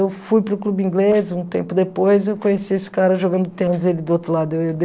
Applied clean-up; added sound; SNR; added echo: neural separator model SepFormer DNS4.